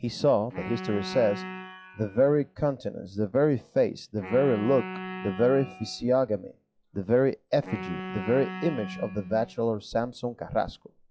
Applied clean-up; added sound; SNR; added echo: classical method log-MMSE.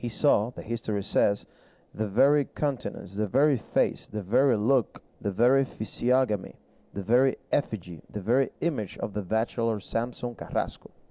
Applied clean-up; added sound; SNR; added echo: none; none; none; none.